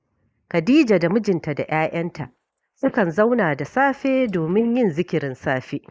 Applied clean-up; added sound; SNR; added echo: neural mask model Resemble Enhance denoiser.